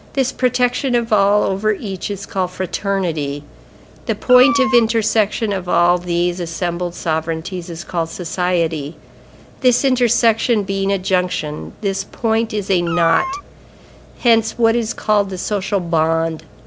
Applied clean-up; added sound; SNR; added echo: none; Meow; 8 dB; none.